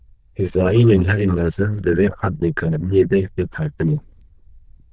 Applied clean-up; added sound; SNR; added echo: neural diffusion model UNIVERSE++.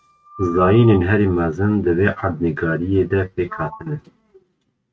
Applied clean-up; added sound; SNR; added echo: neural mask model RNNoise.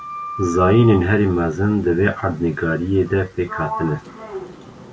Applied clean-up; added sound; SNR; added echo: none; Sliding door; 14 dB; none.